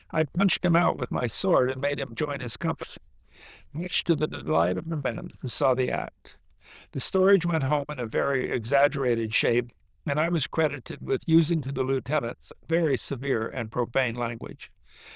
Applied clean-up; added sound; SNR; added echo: neural diffusion model UNIVERSE++.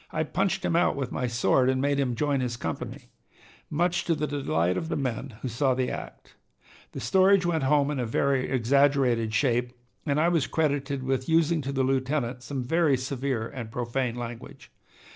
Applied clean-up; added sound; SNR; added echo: neural separator model SepFormer DNS4.